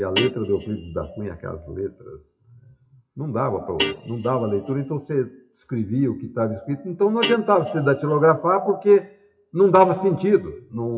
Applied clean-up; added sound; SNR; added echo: classical method WPE with log-MMSE.